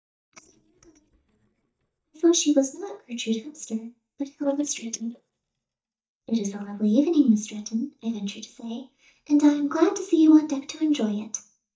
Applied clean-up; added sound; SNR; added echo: neural mask model DeepFilterNet 3.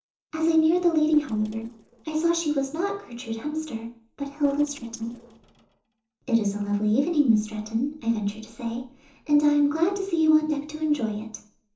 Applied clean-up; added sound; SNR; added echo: neural separator model SepFormer DNS4.